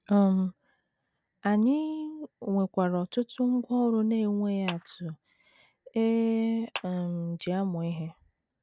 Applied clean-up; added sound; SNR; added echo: none; Clapping; 16 dB; none.